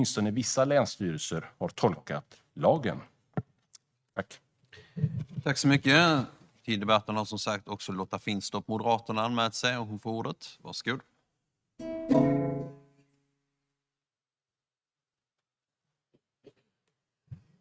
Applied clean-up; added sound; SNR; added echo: neural mask model RNNoise.